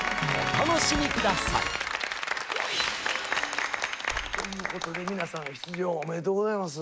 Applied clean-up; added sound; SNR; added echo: none; Boom; 20 dB; none.